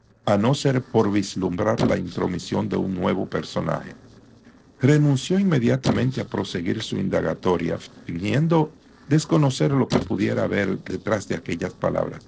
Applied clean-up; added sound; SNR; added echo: neural separator model SepFormer DNS4.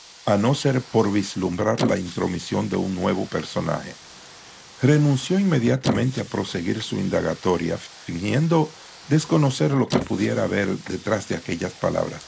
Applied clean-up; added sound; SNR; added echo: neural mask model Resemble Enhance denoiser.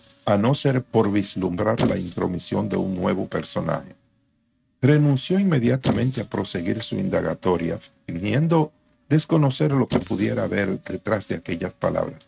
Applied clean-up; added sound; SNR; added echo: neural mask model RNNoise.